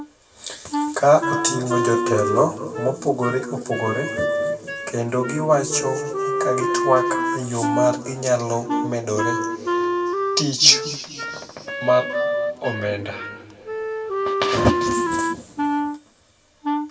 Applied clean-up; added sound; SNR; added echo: none; Wind instrument, woodwind instrument; 2 dB; reverberation time 2.0 s.